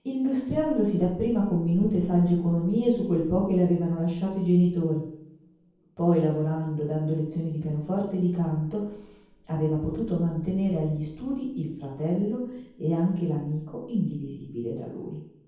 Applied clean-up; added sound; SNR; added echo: none; Bowed string instrument; 17 dB; reverberation time 0.9 s.